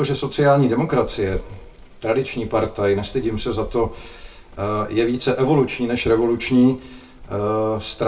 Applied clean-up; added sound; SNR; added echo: none; Rain; 18 dB; reverberation time 0.2 s.